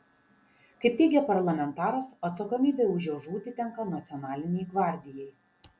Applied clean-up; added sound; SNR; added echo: none; none; none; none.